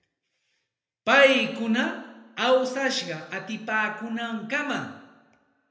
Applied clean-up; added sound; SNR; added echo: none; none; none; reverberation time 0.7 s.